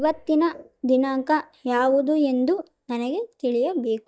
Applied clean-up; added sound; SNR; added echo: neural mask model DeepFilterNet 3.